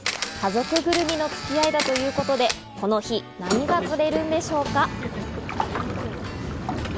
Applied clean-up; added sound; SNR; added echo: none; Camera; 5 dB; none.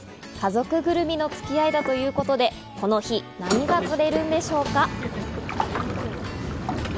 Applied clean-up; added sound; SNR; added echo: none; none; none; none.